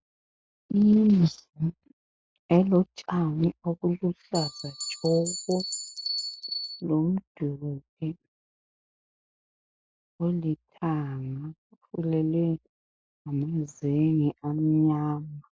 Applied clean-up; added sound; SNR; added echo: classical method Wiener filter.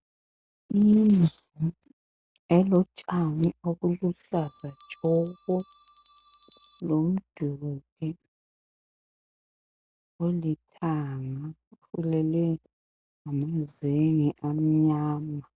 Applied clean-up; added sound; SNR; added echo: none; Bell; 6 dB; none.